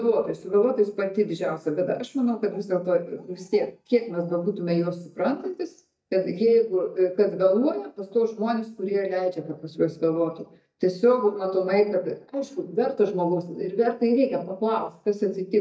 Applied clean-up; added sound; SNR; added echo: neural mask model DeepFilterNet 3.